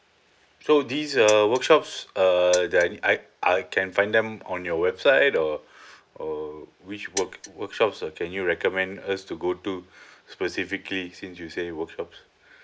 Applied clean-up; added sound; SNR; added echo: neural mask model Resemble Enhance denoiser.